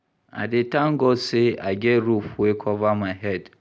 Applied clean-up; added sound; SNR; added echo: none; none; none; none.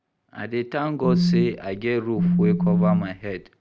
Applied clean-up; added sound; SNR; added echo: none; Telephone; -5 dB; none.